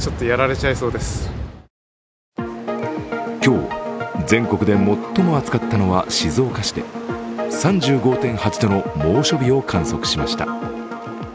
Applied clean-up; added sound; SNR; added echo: none; none; none; none.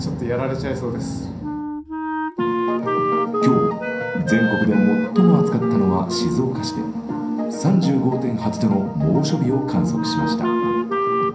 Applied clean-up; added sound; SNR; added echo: none; Wind instrument, woodwind instrument; 4 dB; reverberation time 0.6 s.